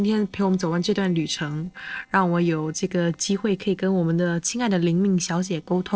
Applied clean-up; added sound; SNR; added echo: neural separator model SepFormer DNS4.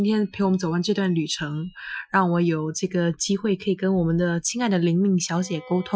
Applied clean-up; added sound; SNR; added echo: classical method Wiener filter.